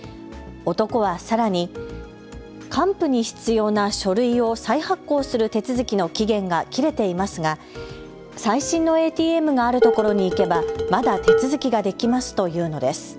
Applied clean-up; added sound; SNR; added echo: none; Dishes, pots, and pans; 1 dB; none.